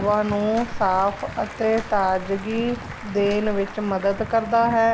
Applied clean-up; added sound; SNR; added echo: none; Clapping + Applause / Crowd; 13 dB; none.